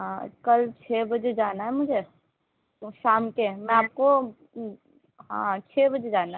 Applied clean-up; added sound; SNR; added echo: none; none; none; none.